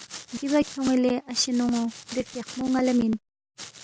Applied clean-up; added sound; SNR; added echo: none; Domestic sounds, home sounds; 17 dB; none.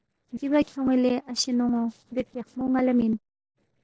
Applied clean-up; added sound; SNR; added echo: neural separator model SepFormer DNS4.